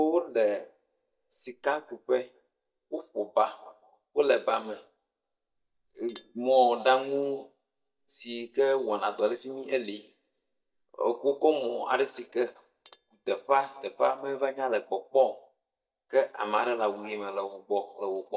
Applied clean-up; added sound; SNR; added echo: neural mask model DeepFilterNet 3.